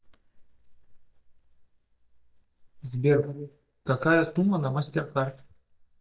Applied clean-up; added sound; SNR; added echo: neural mask model DeepFilterNet 3.